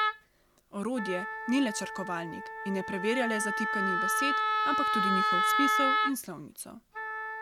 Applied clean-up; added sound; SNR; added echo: none; Wind instrument, woodwind instrument; -3 dB; none.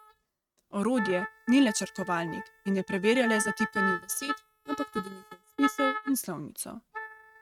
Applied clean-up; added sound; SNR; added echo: neural mask model RNNoise.